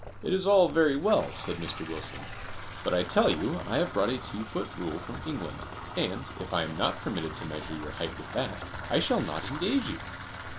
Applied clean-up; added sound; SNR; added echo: none; Bathtub (filling or washing) / Water tap, faucet; 10 dB; none.